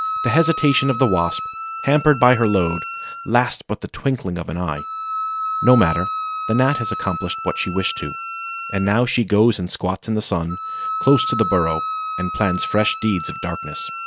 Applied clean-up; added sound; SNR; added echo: none; Wind instrument, woodwind instrument; 7 dB; none.